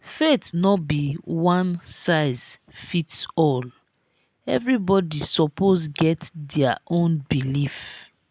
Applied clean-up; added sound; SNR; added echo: none; none; none; none.